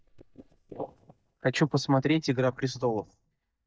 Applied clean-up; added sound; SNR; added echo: neural mask model DeepFilterNet 3.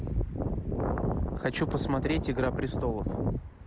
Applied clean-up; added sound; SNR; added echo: none; none; none; none.